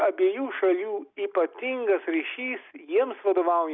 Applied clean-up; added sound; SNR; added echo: none; none; none; none.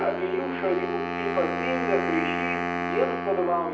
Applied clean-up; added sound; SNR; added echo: none; Wind instrument, woodwind instrument; 2 dB; reverberation time 0.6 s.